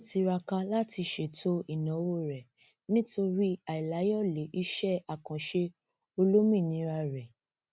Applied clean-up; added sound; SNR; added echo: none; none; none; none.